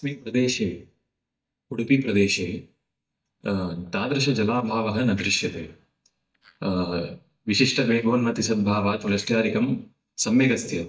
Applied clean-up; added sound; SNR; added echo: neural mask model DeepFilterNet 3.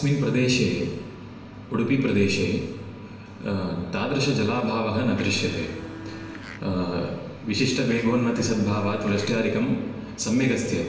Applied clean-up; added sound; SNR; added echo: none; Domestic sounds, home sounds; 16 dB; reverberation time 0.9 s.